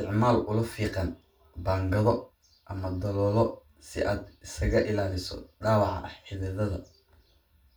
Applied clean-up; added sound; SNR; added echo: none; none; none; reverberation time 0.2 s.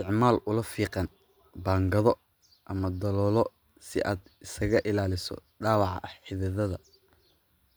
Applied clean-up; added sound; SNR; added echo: none; none; none; none.